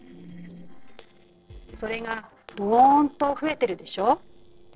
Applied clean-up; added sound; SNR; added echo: neural separator model SepFormer DNS4.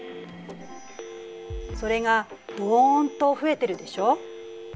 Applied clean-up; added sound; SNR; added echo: none; Telephone; 16 dB; none.